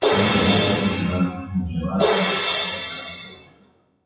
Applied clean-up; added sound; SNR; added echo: classical method WPE with log-MMSE.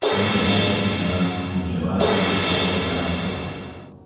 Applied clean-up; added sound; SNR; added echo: none; Crash cymbal; 2 dB; reverberation time 2.1 s.